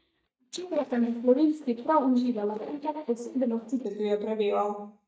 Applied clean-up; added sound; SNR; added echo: neural mask model DeepFilterNet 3.